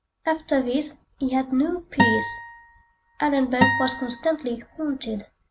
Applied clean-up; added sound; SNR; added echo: none; Acoustic guitar; 1 dB; none.